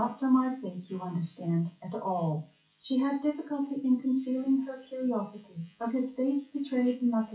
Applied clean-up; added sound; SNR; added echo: classical method WPE with log-MMSE.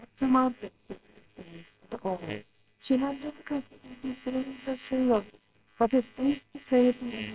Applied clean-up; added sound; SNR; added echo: neural separator model SepFormer WHAMR!.